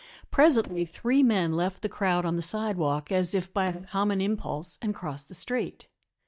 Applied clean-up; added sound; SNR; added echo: neural mask model DeepFilterNet 3.